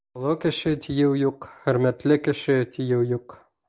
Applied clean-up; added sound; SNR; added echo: none; none; none; none.